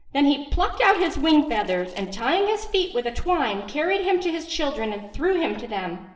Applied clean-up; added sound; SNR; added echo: neural separator model SepFormer DNS4.